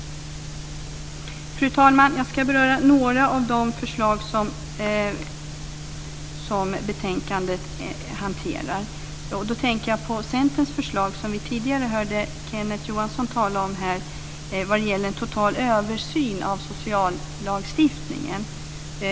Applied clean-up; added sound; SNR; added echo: none; none; none; none.